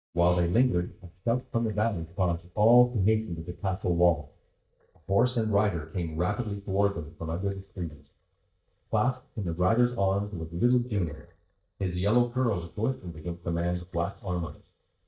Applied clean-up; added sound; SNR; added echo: neural mask model DeepFilterNet 3.